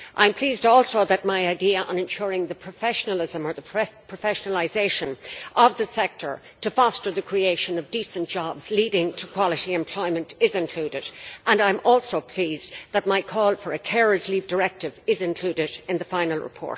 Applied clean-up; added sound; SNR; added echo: none; none; none; none.